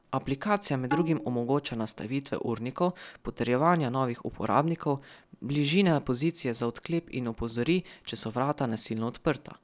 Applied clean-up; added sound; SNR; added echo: none; Tabla; 9 dB; none.